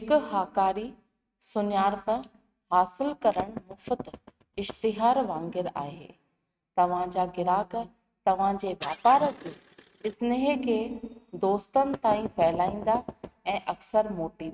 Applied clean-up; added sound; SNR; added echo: neural mask model RNNoise.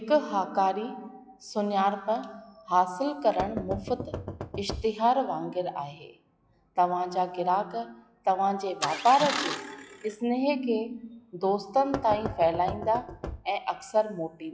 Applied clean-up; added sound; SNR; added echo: classical method log-MMSE.